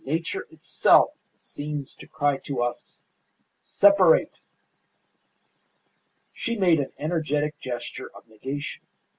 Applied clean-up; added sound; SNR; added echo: none; none; none; none.